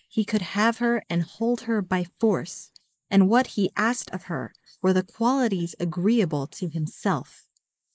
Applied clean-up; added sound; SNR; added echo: neural mask model Resemble Enhance denoiser.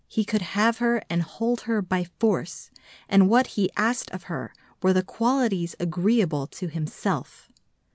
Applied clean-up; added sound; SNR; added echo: none; none; none; none.